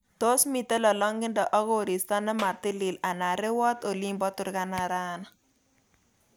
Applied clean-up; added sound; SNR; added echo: none; Clapping; 14 dB; none.